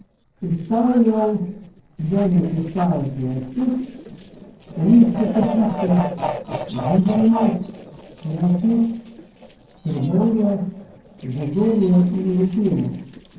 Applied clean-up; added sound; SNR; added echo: neural separator model SepFormer DNS4.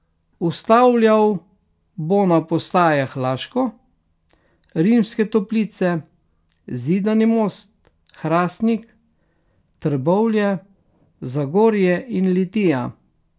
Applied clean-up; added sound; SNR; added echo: none; none; none; none.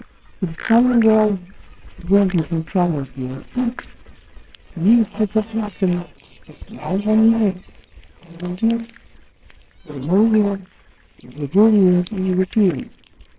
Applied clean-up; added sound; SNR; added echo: neural separator model SepFormer WHAMR!.